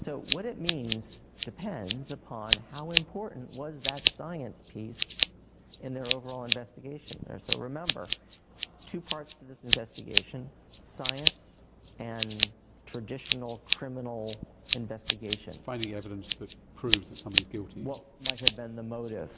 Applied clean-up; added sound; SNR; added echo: none; Scissors; -5 dB; none.